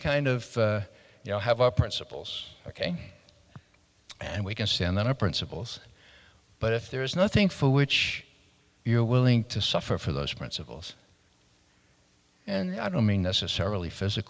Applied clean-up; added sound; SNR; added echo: none; none; none; none.